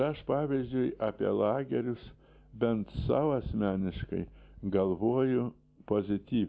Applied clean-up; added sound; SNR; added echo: none; none; none; none.